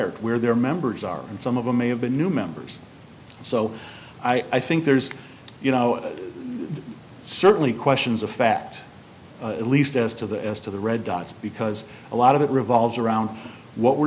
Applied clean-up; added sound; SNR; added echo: none; none; none; none.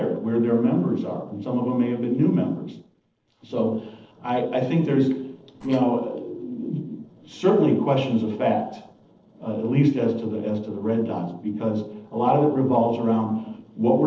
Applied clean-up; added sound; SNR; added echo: neural separator model SepFormer DNS4.